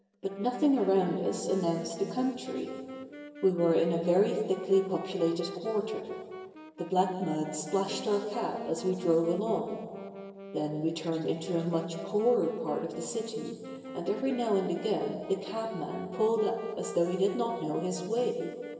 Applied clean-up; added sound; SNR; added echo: none; Wind instrument, woodwind instrument; 14 dB; reverberation time 1.8 s.